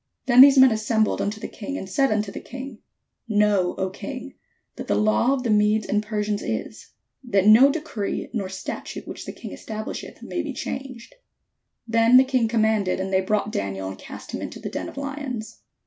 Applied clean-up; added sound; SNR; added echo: none; none; none; none.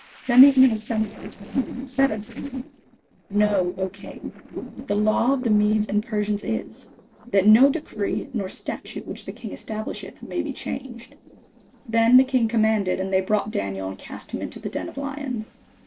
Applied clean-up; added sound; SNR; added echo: neural separator model SepFormer DNS4.